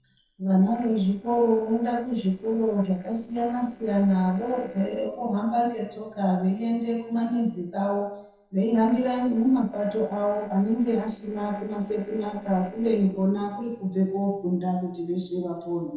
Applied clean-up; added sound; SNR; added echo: neural separator model SepFormer DNS4.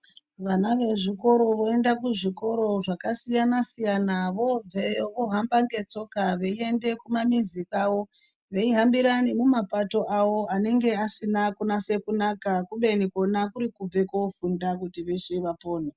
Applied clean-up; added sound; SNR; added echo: none; none; none; none.